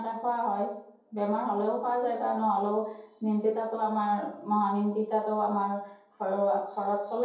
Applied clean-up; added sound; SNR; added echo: none; none; none; reverberation time 0.7 s.